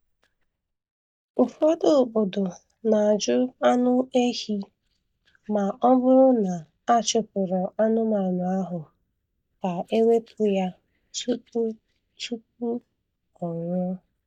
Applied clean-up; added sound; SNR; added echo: neural mask model DeepFilterNet 3.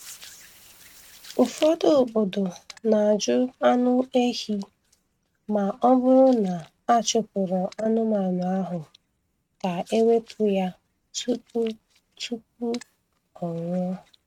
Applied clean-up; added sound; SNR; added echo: neural mask model RNNoise.